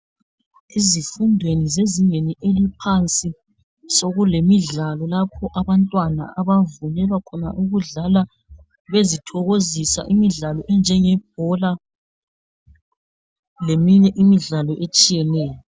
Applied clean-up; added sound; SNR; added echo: none; none; none; none.